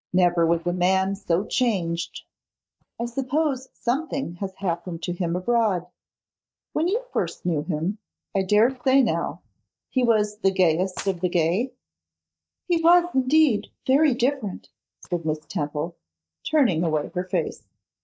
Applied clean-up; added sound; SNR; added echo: neural mask model DeepFilterNet 3.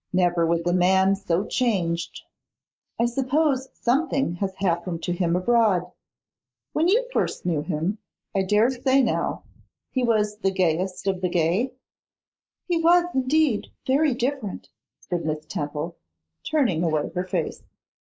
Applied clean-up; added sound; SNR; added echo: neural mask model Resemble Enhance denoiser.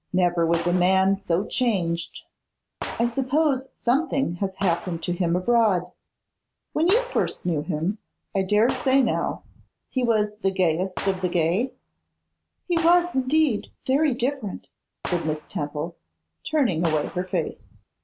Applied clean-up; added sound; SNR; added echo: none; Gunshot, gunfire; 16 dB; none.